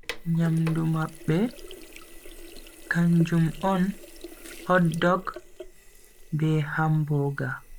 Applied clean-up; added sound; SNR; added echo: none; Sink (filling or washing); 16 dB; none.